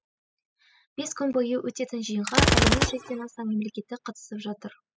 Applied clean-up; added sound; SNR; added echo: classical method spectral subtraction.